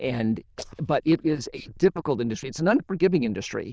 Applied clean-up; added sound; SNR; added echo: neural diffusion model UNIVERSE++.